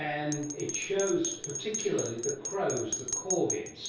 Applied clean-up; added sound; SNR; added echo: none; Bell; 5 dB; reverberation time 0.6 s.